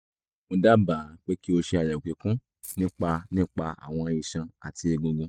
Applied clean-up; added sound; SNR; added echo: neural mask model RNNoise.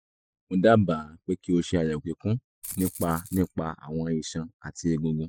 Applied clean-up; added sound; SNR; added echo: classical method Wiener filter.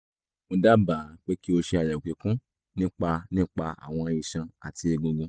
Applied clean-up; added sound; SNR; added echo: none; none; none; none.